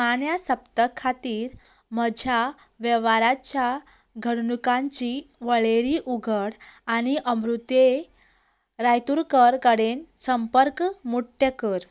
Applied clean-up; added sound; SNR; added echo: none; none; none; none.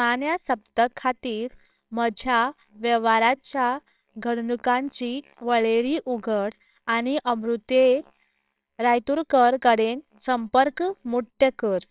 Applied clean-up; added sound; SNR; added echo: neural separator model SepFormer WHAMR!.